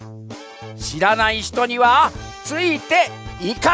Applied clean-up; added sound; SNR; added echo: none; none; none; none.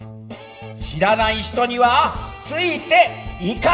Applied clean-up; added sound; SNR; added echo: none; none; none; reverberation time 2.6 s.